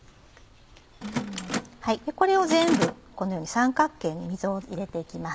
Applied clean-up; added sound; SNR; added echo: none; Mechanisms; 7 dB; none.